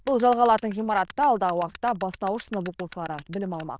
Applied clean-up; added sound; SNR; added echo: neural diffusion model UNIVERSE++.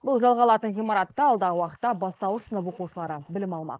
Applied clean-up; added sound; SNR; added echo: neural mask model Resemble Enhance denoiser.